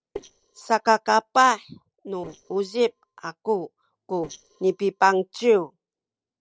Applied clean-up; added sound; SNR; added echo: neural separator model SepFormer DNS4.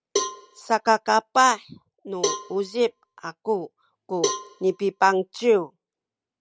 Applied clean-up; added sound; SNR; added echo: none; Cowbell; 9 dB; none.